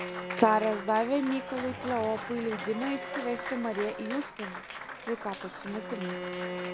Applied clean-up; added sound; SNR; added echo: none; Applause + Bowed string instrument; 7 dB; none.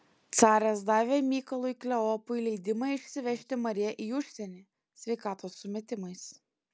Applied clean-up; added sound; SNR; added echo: none; none; none; none.